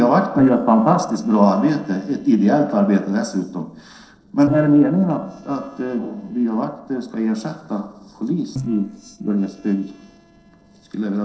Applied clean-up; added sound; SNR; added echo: neural separator model SepFormer DNS4.